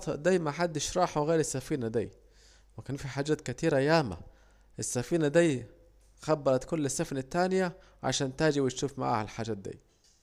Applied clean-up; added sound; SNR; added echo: none; none; none; none.